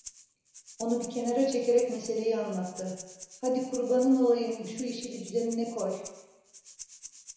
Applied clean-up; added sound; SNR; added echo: none; Rattle (instrument); 18 dB; reverberation time 1.0 s.